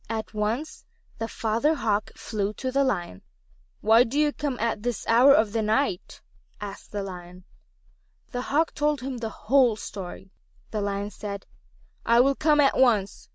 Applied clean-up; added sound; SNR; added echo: none; none; none; none.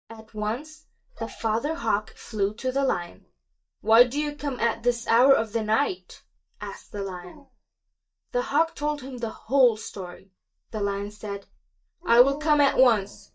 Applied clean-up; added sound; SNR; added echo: neural mask model DeepFilterNet 3.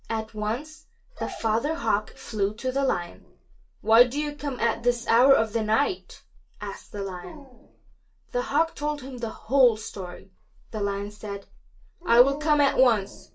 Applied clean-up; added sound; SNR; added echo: none; Dog; 18 dB; reverberation time 0.2 s.